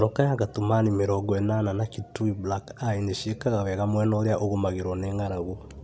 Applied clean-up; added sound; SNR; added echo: none; none; none; none.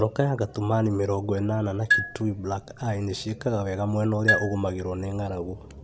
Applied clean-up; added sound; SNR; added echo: none; Marimba, xylophone; 3 dB; none.